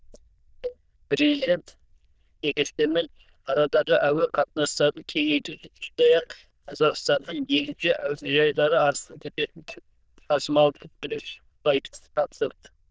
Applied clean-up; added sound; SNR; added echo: neural diffusion model UNIVERSE++.